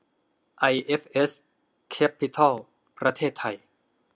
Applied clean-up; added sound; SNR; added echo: none; none; none; none.